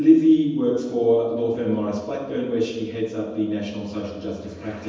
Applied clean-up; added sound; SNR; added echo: none; none; none; reverberation time 1.1 s.